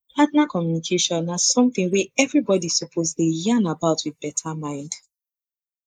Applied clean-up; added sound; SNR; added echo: neural mask model Resemble Enhance denoiser.